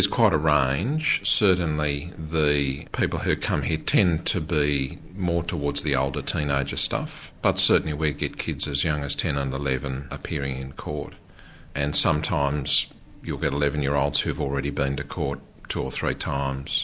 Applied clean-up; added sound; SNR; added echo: none; none; none; none.